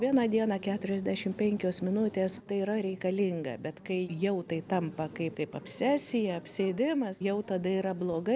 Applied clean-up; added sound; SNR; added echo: none; none; none; none.